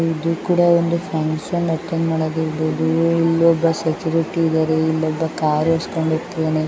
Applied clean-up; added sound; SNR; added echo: none; none; none; none.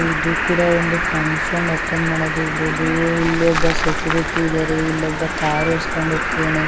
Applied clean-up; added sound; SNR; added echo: none; Cricket; 1 dB; none.